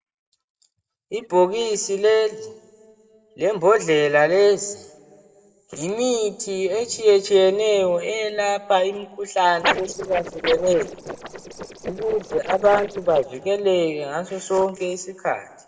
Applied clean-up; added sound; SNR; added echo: neural separator model SepFormer DNS4.